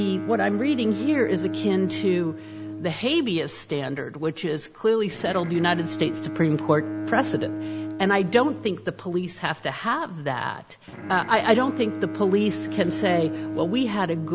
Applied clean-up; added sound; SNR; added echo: none; Bowed string instrument; 9 dB; none.